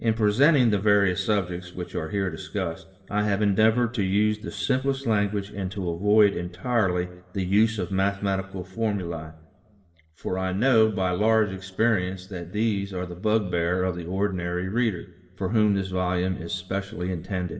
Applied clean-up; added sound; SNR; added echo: none; none; none; reverberation time 1.6 s.